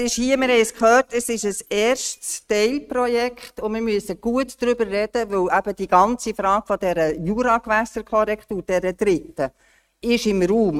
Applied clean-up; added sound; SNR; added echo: neural mask model RNNoise.